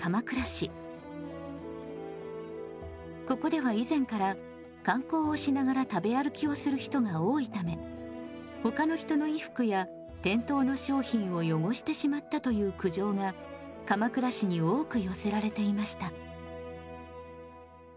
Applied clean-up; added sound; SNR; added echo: none; none; none; none.